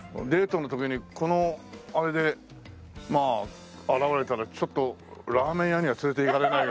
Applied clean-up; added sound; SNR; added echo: none; none; none; none.